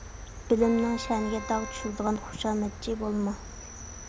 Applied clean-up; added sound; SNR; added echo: none; Cricket + Keyboard (musical); 11 dB; none.